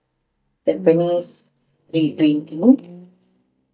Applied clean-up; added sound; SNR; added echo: neural mask model DeepFilterNet 3.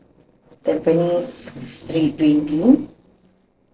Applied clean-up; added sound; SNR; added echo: neural separator model SepFormer DNS4.